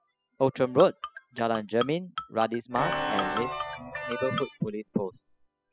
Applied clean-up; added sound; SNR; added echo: classical method spectral subtraction.